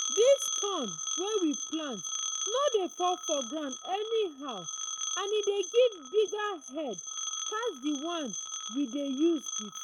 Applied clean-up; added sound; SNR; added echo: neural mask model RNNoise.